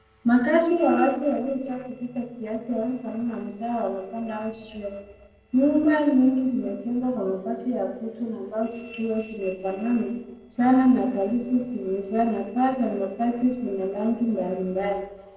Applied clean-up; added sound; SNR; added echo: neural separator model SepFormer DNS4.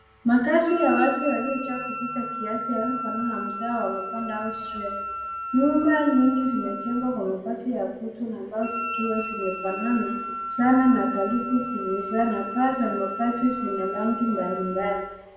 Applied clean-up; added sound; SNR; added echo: none; Wind instrument, woodwind instrument; 8 dB; reverberation time 0.9 s.